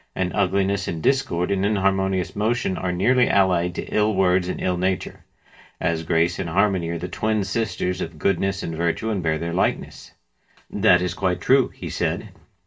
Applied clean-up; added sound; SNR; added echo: none; none; none; reverberation time 0.2 s.